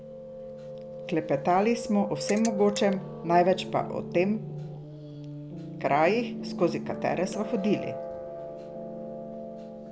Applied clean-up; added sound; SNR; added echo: none; Piano + Ratchet, pawl; 8 dB; none.